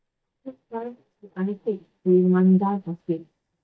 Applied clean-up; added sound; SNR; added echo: neural mask model DeepFilterNet 3.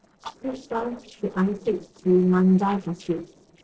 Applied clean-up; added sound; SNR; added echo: neural separator model SepFormer DNS4.